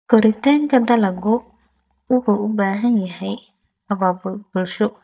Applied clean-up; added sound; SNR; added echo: neural mask model DeepFilterNet 3.